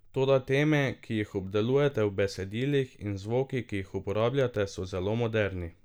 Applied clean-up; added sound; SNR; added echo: none; none; none; none.